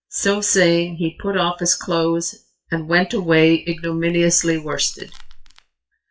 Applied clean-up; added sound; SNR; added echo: classical method WPE with log-MMSE.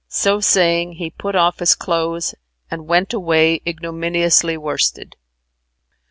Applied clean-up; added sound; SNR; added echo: none; none; none; none.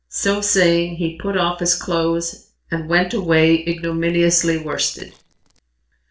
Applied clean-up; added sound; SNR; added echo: neural separator model SepFormer DNS4.